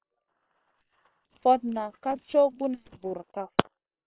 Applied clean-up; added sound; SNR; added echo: neural separator model SepFormer WHAM!.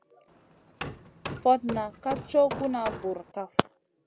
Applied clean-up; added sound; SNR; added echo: none; Hammer; 10 dB; none.